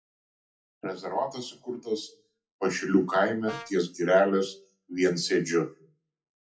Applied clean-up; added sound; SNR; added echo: classical method WPE with log-MMSE.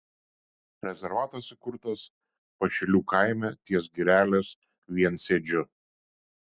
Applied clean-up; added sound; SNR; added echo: none; none; none; none.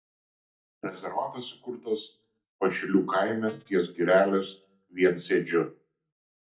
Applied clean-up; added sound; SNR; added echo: neural mask model DeepFilterNet 3.